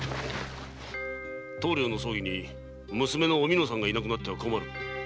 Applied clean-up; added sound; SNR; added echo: none; none; none; none.